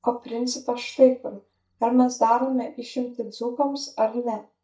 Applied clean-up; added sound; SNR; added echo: neural mask model DeepFilterNet 3.